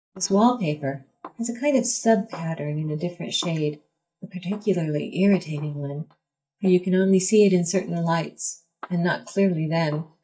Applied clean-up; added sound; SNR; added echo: neural mask model DeepFilterNet 3.